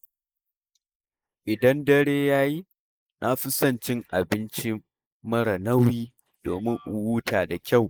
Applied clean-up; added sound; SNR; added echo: neural mask model Resemble Enhance denoiser.